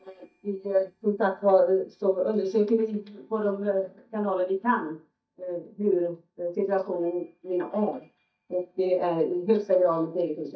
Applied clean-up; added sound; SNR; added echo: neural mask model DeepFilterNet 3.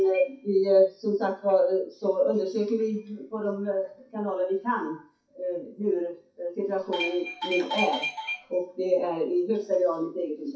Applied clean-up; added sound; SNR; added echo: classical method WPE with log-MMSE.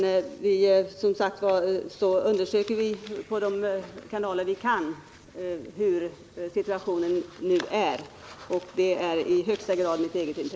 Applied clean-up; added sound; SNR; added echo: none; none; none; none.